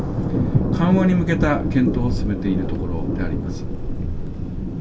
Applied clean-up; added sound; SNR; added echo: none; Thunder; -1 dB; reverberation time 0.2 s.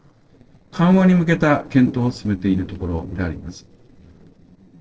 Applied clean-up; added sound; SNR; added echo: neural separator model SepFormer DNS4.